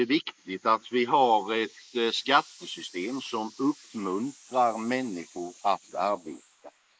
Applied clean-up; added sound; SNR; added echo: neural mask model Resemble Enhance denoiser.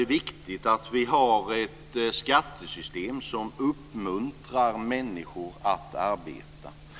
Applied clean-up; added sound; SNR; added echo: none; none; none; none.